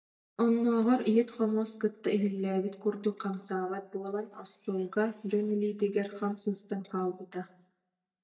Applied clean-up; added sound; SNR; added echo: neural mask model DeepFilterNet 3.